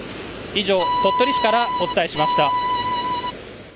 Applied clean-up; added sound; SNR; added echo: none; Bowed string instrument; -2 dB; none.